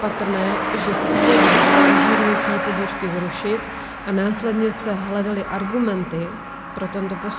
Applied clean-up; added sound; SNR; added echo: none; Truck; -2 dB; none.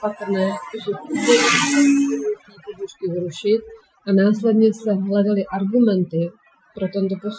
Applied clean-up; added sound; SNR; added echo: classical method Wiener filter.